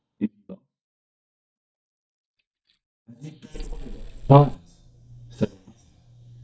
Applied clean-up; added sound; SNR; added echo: neural mask model DeepFilterNet 3.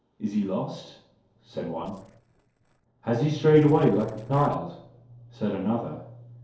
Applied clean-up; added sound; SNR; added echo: neural separator model SepFormer DNS4.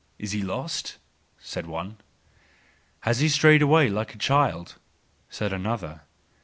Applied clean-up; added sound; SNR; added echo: none; none; none; none.